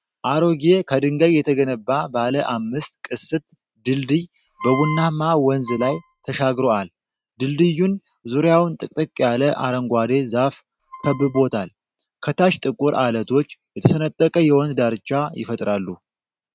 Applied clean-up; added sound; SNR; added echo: neural mask model RNNoise.